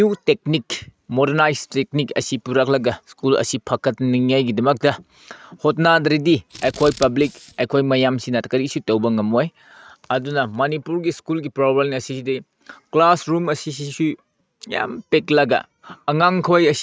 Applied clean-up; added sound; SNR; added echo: neural mask model RNNoise.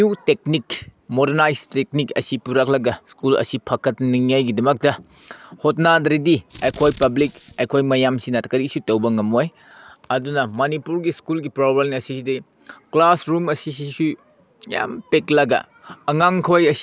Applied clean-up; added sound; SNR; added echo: none; Scissors; 16 dB; none.